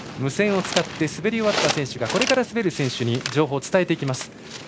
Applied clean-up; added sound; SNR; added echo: none; none; none; none.